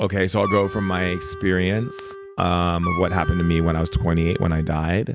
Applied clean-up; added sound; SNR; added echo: none; Wind instrument, woodwind instrument; 12 dB; none.